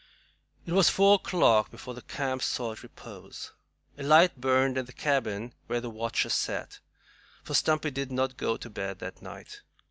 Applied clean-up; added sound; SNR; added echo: none; none; none; none.